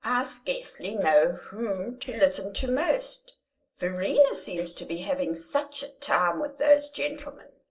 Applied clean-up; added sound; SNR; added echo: neural separator model SepFormer DNS4.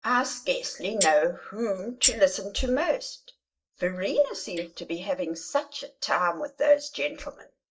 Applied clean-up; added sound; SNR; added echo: neural mask model DeepFilterNet 3.